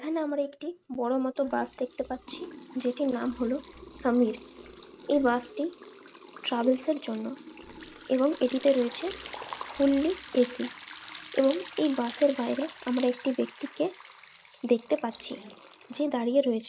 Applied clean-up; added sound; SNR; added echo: none; Liquid; 14 dB; none.